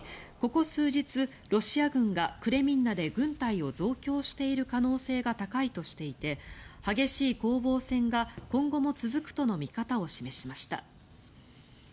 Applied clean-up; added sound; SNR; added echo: none; none; none; none.